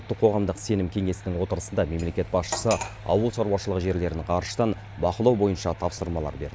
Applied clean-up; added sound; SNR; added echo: none; Cutlery, silverware; 11 dB; none.